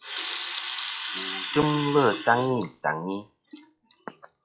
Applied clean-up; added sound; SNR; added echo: classical method log-MMSE.